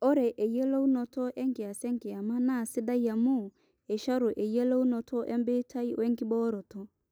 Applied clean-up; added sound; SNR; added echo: none; none; none; none.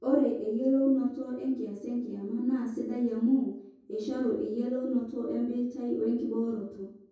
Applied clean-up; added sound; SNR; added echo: none; none; none; reverberation time 0.6 s.